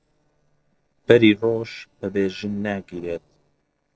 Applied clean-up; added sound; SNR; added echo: neural separator model SepFormer DNS4.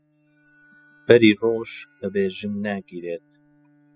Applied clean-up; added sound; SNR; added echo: classical method spectral subtraction.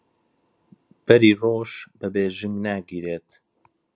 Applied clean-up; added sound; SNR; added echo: none; none; none; none.